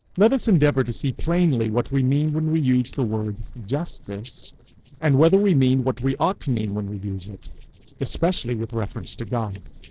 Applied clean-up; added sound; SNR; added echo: neural separator model SepFormer DNS4.